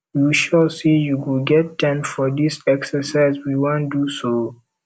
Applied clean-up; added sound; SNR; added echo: none; none; none; none.